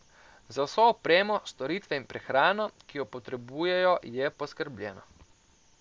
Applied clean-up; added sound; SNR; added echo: none; none; none; none.